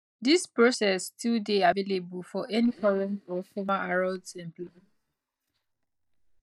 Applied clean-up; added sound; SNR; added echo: neural mask model DeepFilterNet 3.